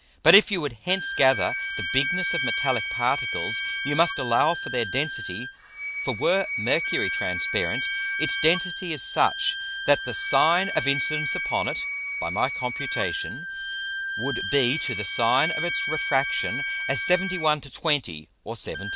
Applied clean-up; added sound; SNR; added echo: none; Wind instrument, woodwind instrument + Wind instrument, woodwind instrument; 3 dB; none.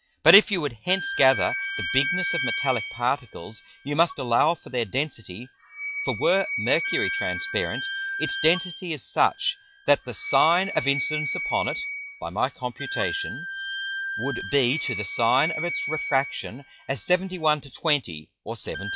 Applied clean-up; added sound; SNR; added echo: classical method log-MMSE.